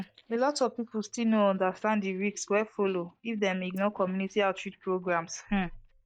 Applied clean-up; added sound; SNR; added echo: neural mask model DeepFilterNet 3.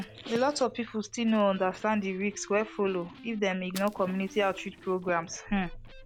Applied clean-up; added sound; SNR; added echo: none; Electric guitar + Fire; 18 dB; none.